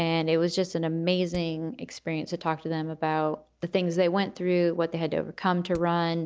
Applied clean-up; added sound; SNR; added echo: none; Hammer; 19 dB; none.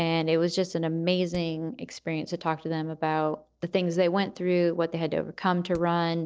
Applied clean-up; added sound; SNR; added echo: neural separator model SepFormer DNS4.